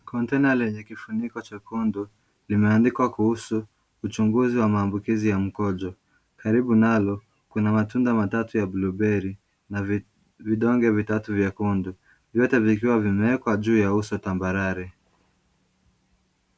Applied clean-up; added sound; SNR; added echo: none; none; none; none.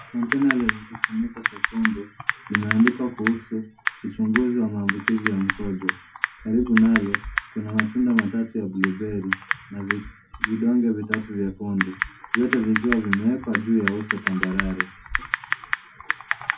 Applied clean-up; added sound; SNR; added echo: none; Typing; 4 dB; reverberation time 0.4 s.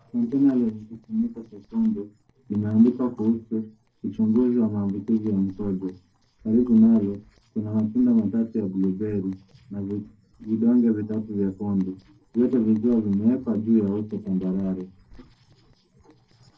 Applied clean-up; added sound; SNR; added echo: neural separator model SepFormer DNS4.